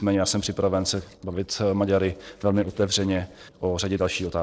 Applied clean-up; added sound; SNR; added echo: neural separator model SepFormer DNS4.